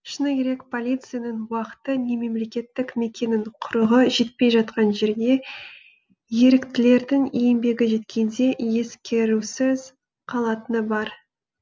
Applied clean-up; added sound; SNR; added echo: none; none; none; none.